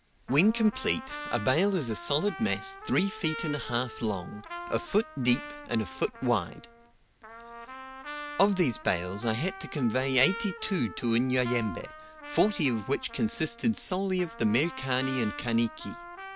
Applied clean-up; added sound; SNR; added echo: none; Trumpet; 13 dB; none.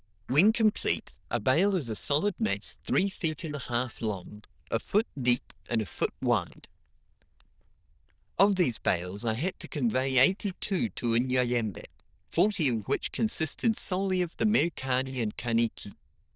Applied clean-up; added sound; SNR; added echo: neural diffusion model UNIVERSE++.